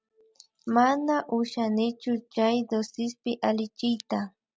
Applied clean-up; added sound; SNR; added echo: none; none; none; none.